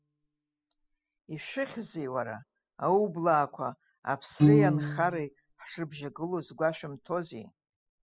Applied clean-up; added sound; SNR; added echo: classical method spectral subtraction.